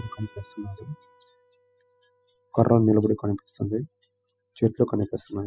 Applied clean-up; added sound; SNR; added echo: classical method spectral subtraction.